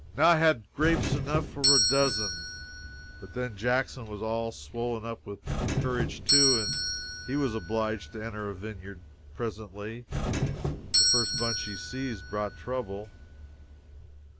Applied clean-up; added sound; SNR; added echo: none; Doorbell; 0 dB; none.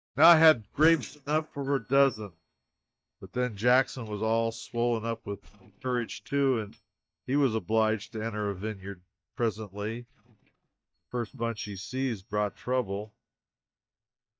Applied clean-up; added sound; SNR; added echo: neural mask model DeepFilterNet 3.